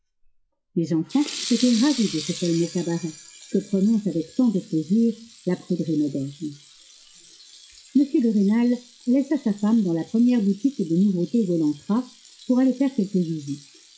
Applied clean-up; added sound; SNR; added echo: classical method log-MMSE.